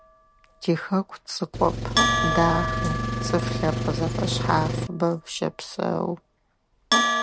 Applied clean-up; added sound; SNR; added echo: none; Engine + Bell; 0 dB; none.